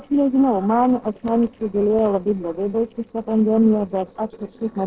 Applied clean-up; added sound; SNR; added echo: neural separator model SepFormer DNS4.